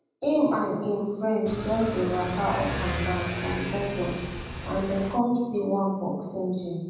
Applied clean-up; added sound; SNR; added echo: none; Motorcycle / Accelerating, revving, vroom; 5 dB; reverberation time 1.2 s.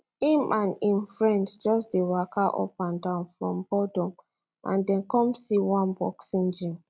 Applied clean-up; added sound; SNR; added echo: none; none; none; none.